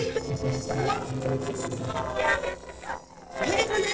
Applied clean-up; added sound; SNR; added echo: neural separator model SepFormer DNS4.